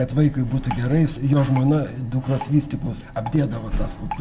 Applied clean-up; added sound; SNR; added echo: none; Drip; 18 dB; reverberation time 1.4 s.